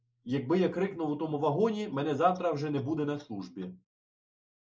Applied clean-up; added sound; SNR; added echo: neural mask model Resemble Enhance denoiser.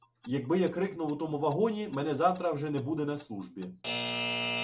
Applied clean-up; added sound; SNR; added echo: none; Alarm / Clock; 8 dB; none.